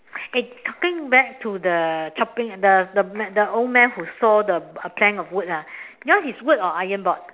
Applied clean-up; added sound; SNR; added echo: none; none; none; none.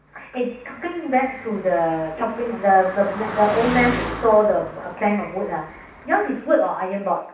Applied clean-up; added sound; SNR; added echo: none; Car passing by; 12 dB; reverberation time 0.7 s.